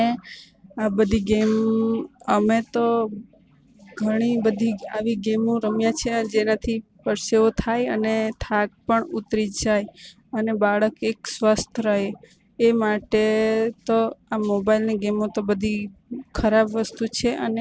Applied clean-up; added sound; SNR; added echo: none; none; none; none.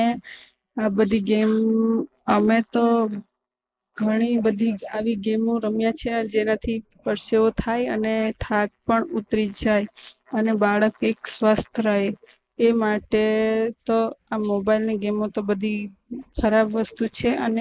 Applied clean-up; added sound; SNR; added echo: neural mask model Resemble Enhance denoiser.